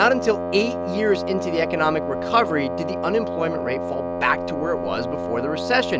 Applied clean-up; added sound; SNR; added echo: none; Wind instrument, woodwind instrument; 3 dB; none.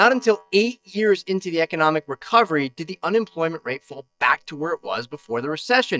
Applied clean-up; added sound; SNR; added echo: neural mask model DeepFilterNet 3.